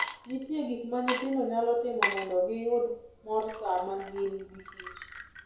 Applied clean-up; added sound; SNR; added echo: none; Water / Liquid; 7 dB; reverberation time 0.6 s.